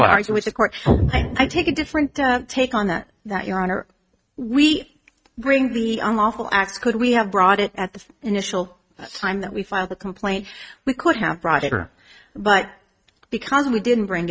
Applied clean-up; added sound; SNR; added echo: neural mask model RNNoise.